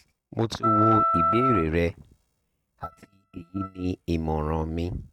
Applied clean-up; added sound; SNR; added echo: neural mask model RNNoise.